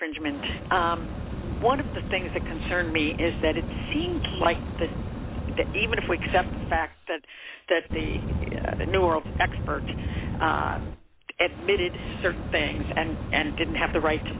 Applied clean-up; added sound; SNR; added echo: none; Fire; 4 dB; none.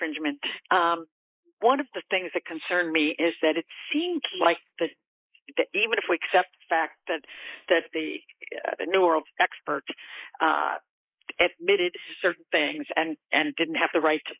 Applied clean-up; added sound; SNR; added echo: neural mask model Resemble Enhance denoiser.